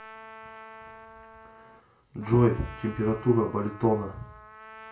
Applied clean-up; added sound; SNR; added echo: none; Trumpet; 18 dB; reverberation time 0.3 s.